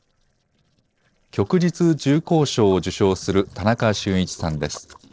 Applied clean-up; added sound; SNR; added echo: neural separator model SepFormer DNS4.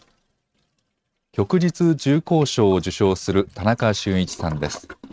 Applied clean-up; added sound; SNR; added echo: neural mask model RNNoise.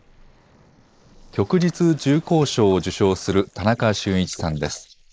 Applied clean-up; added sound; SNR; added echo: neural mask model Resemble Enhance denoiser.